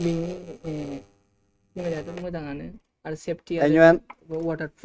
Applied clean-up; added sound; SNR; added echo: neural mask model RNNoise.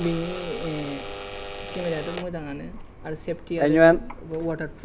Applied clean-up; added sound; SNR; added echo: none; Alarm / Door; -5 dB; none.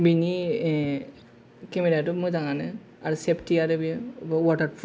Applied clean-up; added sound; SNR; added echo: none; none; none; none.